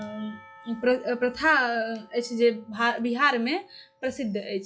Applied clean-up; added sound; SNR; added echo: classical method log-MMSE.